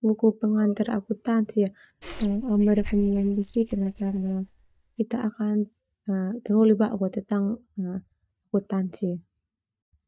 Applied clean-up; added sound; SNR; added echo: neural mask model DeepFilterNet 3.